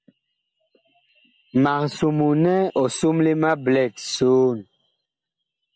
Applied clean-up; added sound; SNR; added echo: none; none; none; none.